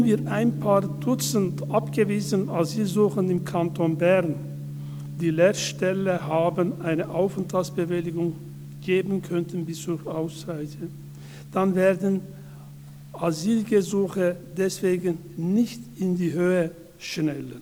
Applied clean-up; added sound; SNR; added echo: none; Gong; 11 dB; none.